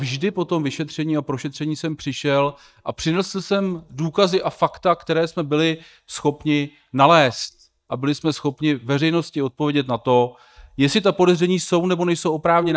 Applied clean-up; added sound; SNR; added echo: neural mask model DeepFilterNet 3.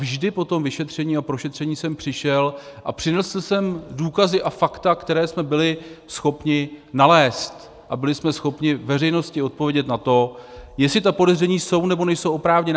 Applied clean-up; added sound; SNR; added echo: none; none; none; none.